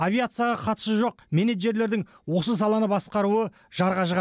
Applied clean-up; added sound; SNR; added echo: none; none; none; none.